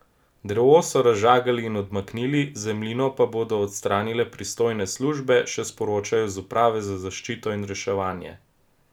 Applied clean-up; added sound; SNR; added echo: none; none; none; none.